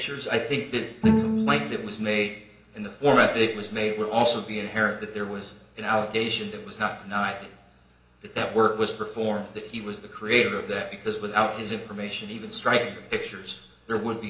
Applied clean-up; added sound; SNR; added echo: none; Bowed string instrument; 1 dB; reverberation time 0.8 s.